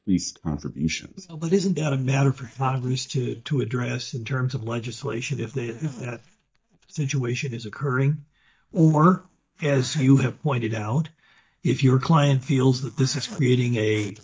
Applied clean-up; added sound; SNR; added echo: neural mask model DeepFilterNet 3.